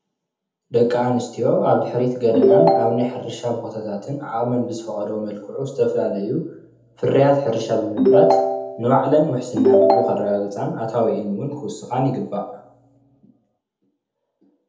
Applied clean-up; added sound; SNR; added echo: none; Ringtone / Chime; -4 dB; reverberation time 0.7 s.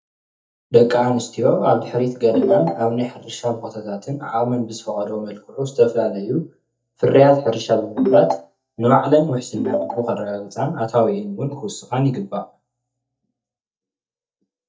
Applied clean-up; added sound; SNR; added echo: neural mask model DeepFilterNet 3.